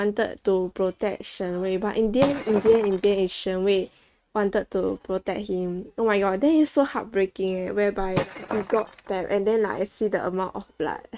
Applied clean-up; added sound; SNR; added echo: neural mask model RNNoise.